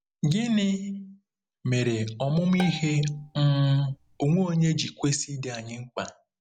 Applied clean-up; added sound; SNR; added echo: none; Bowed string instrument; 17 dB; none.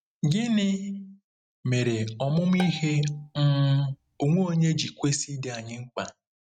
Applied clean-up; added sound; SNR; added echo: neural mask model RNNoise.